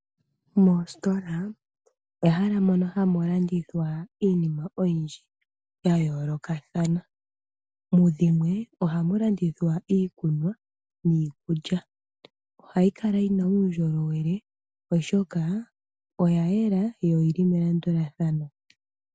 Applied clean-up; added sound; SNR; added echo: none; none; none; none.